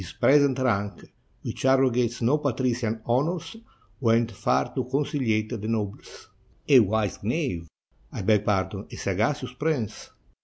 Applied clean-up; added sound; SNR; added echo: none; none; none; none.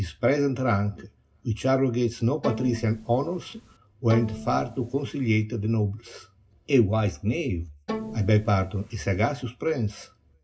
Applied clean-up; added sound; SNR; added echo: none; Bowed string instrument; 11 dB; reverberation time 0.4 s.